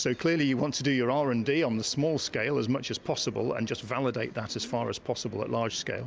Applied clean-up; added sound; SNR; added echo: none; none; none; none.